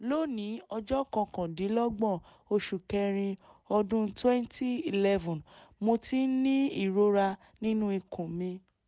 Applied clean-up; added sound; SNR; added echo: none; none; none; none.